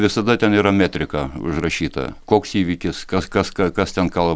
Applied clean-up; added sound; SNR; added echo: none; none; none; none.